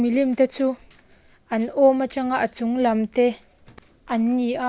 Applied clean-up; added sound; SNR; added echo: none; none; none; none.